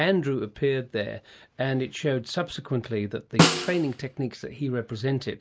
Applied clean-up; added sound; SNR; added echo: none; Snare drum; -1 dB; none.